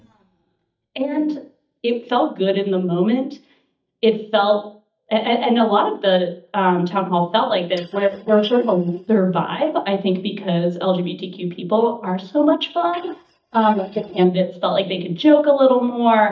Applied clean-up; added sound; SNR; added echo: neural mask model DeepFilterNet 3.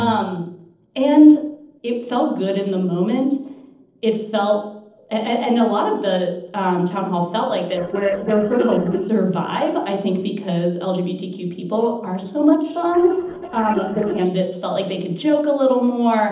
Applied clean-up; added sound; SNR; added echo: neural separator model SepFormer DNS4.